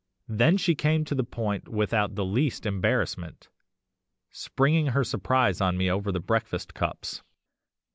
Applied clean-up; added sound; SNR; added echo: none; none; none; none.